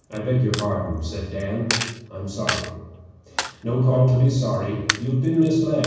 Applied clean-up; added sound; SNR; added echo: none; Coin (dropping); 10 dB; reverberation time 1.1 s.